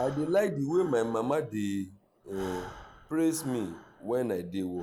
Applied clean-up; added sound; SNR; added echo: none; Breathing; 18 dB; none.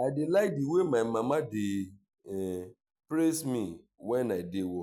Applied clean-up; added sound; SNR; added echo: none; none; none; none.